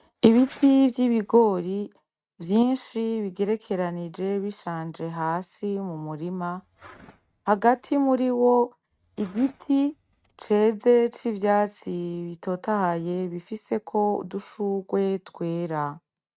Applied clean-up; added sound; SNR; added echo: neural mask model RNNoise.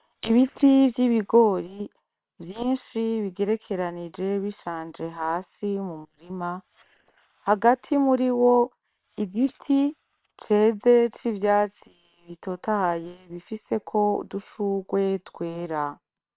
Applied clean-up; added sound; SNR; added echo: neural separator model SepFormer WHAM!.